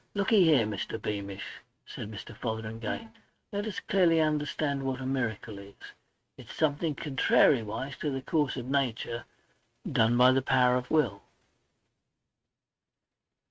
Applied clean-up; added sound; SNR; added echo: neural mask model RNNoise.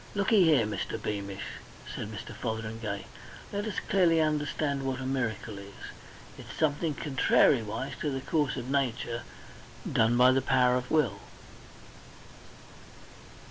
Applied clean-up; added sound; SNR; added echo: none; none; none; none.